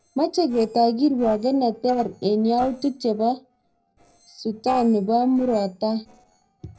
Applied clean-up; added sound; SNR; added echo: neural separator model SepFormer DNS4.